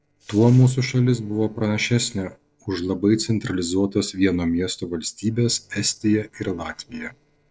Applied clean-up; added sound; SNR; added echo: neural separator model SepFormer DNS4.